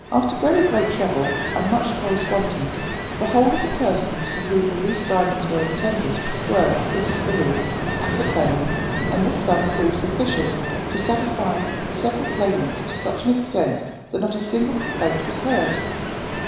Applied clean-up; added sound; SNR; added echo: none; Ocean; 4 dB; reverberation time 1.0 s.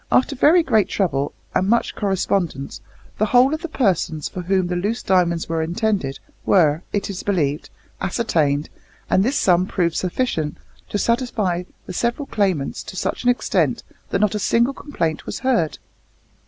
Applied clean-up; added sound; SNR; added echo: none; none; none; none.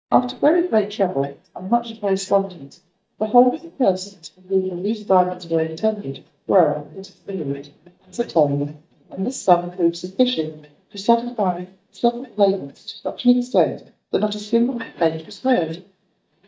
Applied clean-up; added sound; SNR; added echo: neural mask model DeepFilterNet 3.